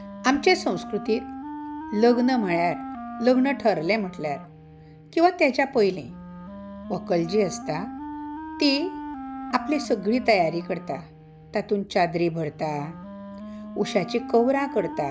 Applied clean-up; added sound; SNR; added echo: none; Wind instrument, woodwind instrument; 12 dB; none.